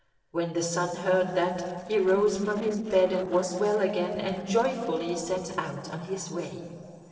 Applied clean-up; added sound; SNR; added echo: neural separator model SepFormer DNS4.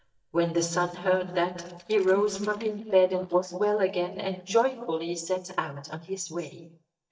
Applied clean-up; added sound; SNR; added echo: neural mask model DeepFilterNet 3.